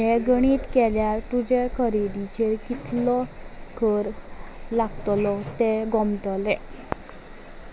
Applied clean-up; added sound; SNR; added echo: none; none; none; none.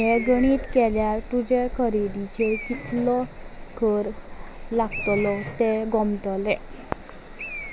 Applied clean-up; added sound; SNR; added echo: none; Bird; 15 dB; none.